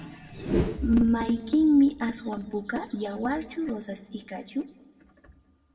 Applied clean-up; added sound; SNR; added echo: none; Whoosh, swoosh, swish; 5 dB; reverberation time 1.2 s.